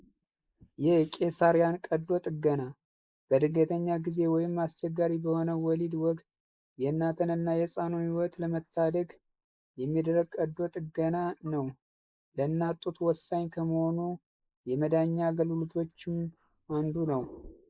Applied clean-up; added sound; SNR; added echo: neural mask model Resemble Enhance denoiser.